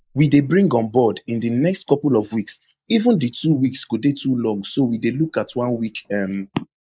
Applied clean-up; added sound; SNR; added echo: neural mask model Resemble Enhance denoiser.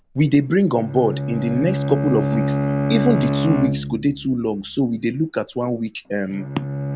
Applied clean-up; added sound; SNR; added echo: none; Bowed string instrument; 4 dB; none.